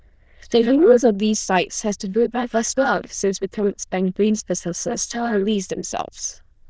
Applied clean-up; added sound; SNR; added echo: neural diffusion model UNIVERSE++.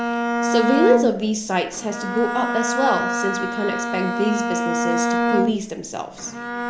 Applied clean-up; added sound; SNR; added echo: none; Bowed string instrument; 0 dB; none.